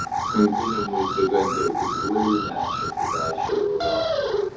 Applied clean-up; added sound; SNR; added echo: none; Alarm; 0 dB; reverberation time 0.5 s.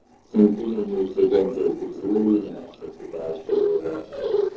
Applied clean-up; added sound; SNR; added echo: neural separator model SepFormer DNS4.